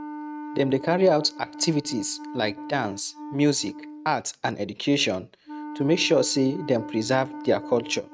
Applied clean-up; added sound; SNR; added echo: neural mask model RNNoise.